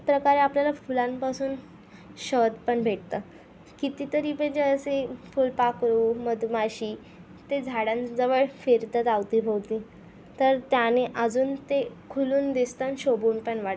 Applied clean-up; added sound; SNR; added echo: none; none; none; none.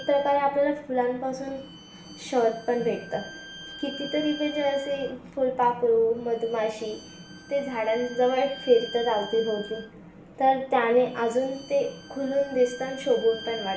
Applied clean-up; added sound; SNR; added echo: none; Bowed string instrument; 17 dB; reverberation time 0.6 s.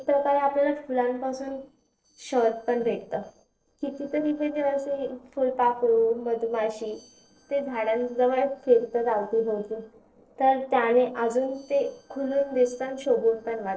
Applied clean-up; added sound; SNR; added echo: neural separator model SepFormer DNS4.